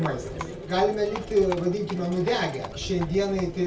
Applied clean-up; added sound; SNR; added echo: none; Livestock, farm animals, working animals; 12 dB; reverberation time 0.2 s.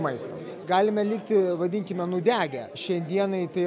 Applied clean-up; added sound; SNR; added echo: none; none; none; none.